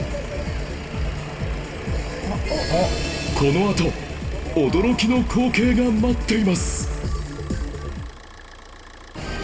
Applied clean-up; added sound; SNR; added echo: none; Idling / Car; 19 dB; reverberation time 1.4 s.